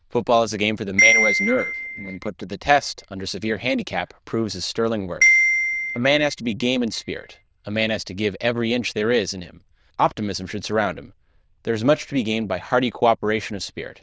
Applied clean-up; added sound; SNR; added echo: neural diffusion model UNIVERSE++.